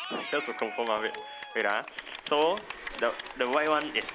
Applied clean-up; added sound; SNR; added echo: none; Cheering / Clapping; 10 dB; none.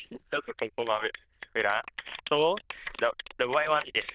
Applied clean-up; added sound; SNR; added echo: neural diffusion model UNIVERSE++.